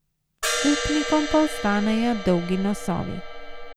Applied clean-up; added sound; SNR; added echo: none; Crash cymbal; 5 dB; none.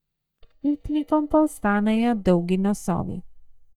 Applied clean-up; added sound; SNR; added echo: neural mask model DeepFilterNet 3.